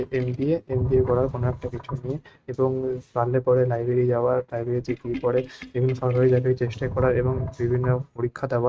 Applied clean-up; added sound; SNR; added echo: neural mask model RNNoise.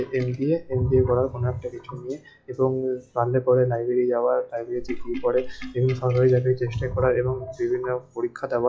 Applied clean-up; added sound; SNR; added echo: classical method log-MMSE.